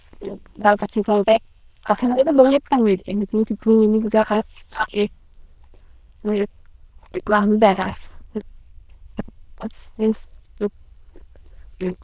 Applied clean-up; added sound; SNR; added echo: neural diffusion model UNIVERSE++.